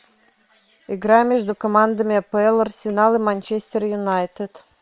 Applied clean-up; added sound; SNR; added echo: neural separator model SepFormer WHAM!.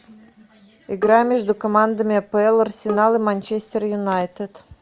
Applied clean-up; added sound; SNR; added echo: none; Bowed string instrument; 12 dB; none.